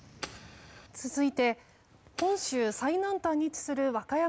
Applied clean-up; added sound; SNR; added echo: none; Fire; 19 dB; none.